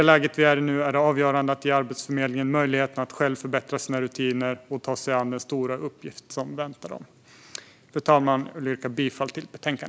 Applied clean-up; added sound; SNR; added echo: none; none; none; none.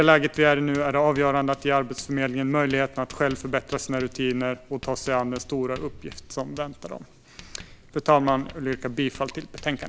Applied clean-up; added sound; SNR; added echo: none; Writing; 20 dB; none.